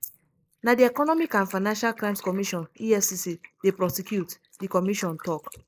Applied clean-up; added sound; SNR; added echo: neural mask model Resemble Enhance denoiser.